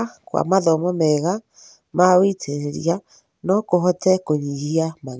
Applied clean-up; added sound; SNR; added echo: none; none; none; none.